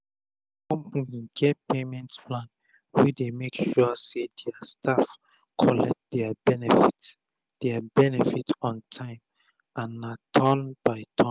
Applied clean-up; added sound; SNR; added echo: none; none; none; none.